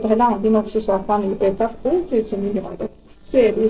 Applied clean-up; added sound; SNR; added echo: neural separator model SepFormer DNS4.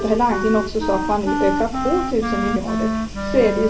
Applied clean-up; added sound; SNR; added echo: none; Wind instrument, woodwind instrument; 4 dB; reverberation time 0.3 s.